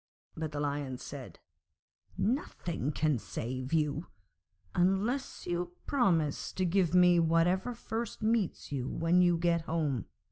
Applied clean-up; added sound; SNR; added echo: none; none; none; none.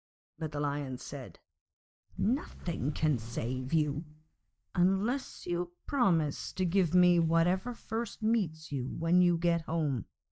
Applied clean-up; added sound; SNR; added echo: neural mask model DeepFilterNet 3.